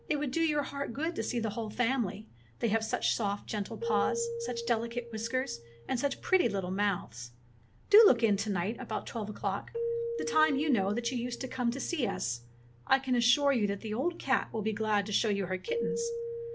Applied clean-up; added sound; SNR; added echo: none; Keyboard (musical); 10 dB; none.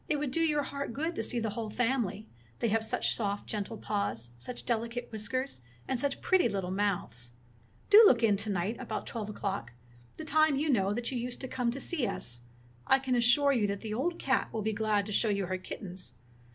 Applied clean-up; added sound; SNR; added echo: none; none; none; none.